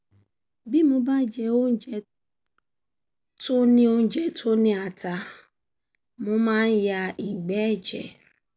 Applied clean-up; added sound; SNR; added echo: none; none; none; none.